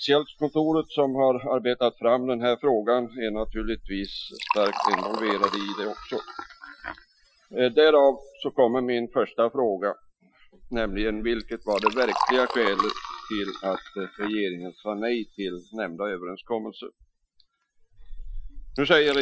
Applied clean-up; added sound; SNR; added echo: classical method Wiener filter.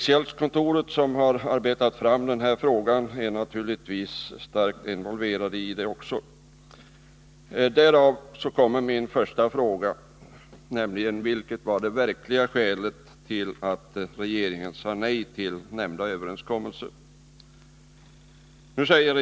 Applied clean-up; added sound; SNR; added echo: none; none; none; none.